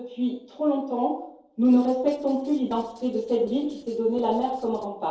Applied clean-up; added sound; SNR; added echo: neural separator model SepFormer DNS4.